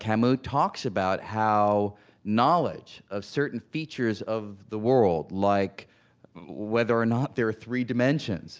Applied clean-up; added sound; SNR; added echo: none; none; none; none.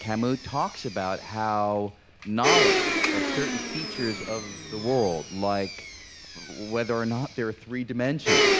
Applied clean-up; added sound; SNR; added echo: none; Domestic sounds, home sounds; 0 dB; none.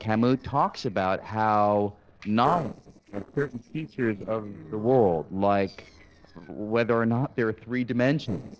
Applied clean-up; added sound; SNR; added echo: neural separator model SepFormer DNS4.